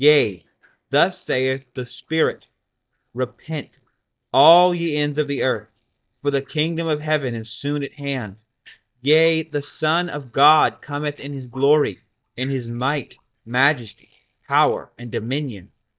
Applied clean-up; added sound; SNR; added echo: neural mask model DeepFilterNet 3.